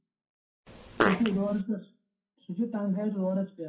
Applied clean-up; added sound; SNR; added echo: classical method WPE with log-MMSE.